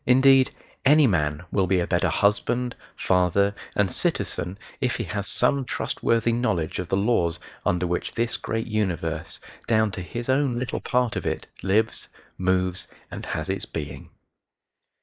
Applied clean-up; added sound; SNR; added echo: neural mask model Resemble Enhance denoiser.